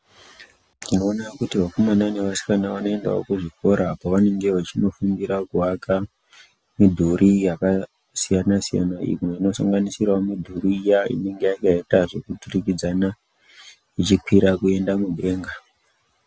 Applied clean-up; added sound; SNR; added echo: none; none; none; none.